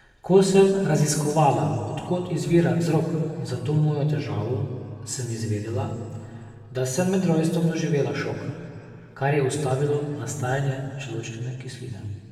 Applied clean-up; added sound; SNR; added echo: none; none; none; reverberation time 2.1 s.